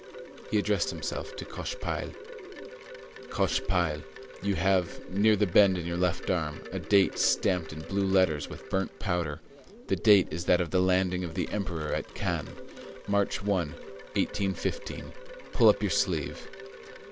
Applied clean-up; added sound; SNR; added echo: none; Wind chime + Bird; 15 dB; none.